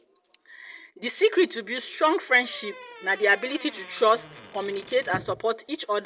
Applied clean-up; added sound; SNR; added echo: none; Squeak / Wood; 17 dB; none.